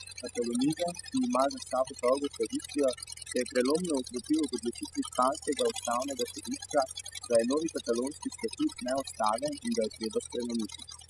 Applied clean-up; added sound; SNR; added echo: classical method spectral subtraction.